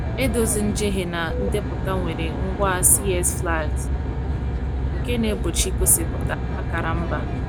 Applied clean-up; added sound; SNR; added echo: none; Aircraft; -1 dB; none.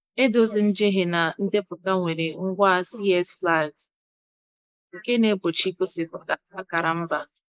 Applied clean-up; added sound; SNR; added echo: neural mask model Resemble Enhance denoiser.